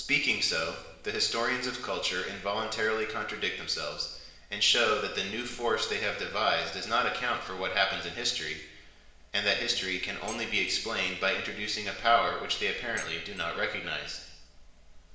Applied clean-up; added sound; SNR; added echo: none; Dishes, pots, and pans; 19 dB; reverberation time 1.0 s.